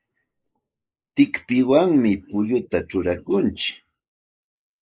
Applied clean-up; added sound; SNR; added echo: neural mask model Resemble Enhance denoiser.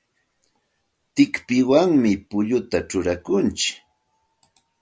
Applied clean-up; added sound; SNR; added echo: none; none; none; none.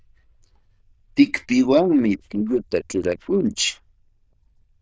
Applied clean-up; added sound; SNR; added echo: neural diffusion model UNIVERSE++.